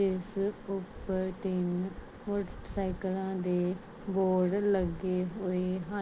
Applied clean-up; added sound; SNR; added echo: none; none; none; none.